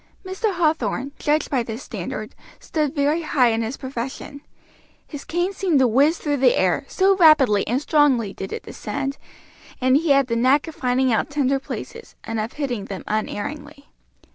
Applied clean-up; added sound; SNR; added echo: none; none; none; none.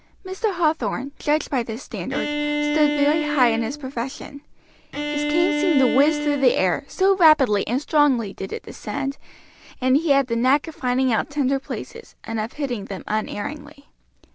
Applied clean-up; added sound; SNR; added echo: none; Bowed string instrument; 4 dB; none.